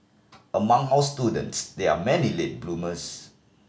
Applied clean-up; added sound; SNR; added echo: none; none; none; none.